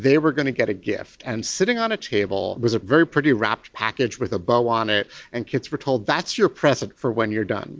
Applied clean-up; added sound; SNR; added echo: none; none; none; none.